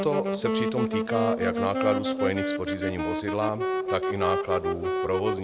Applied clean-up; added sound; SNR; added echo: none; Wind instrument, woodwind instrument; -1 dB; none.